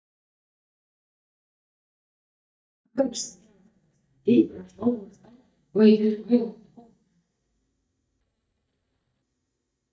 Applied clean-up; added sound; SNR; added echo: neural mask model DeepFilterNet 3.